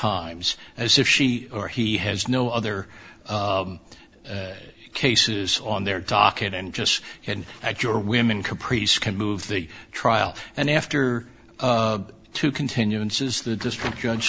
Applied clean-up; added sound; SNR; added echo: none; none; none; none.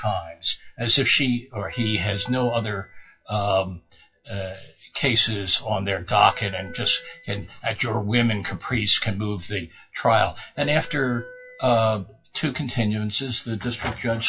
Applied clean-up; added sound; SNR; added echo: classical method WPE with log-MMSE.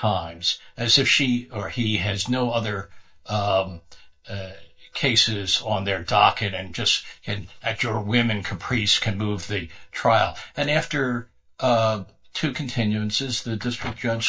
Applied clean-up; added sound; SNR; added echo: neural mask model DeepFilterNet 3.